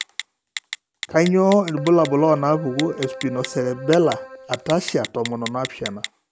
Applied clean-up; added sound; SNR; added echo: none; Telephone + Keyboard (musical); 12 dB; none.